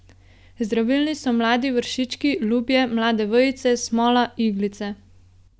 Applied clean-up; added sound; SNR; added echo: none; none; none; none.